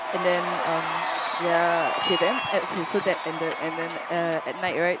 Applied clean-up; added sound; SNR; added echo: none; Cheering; 2 dB; none.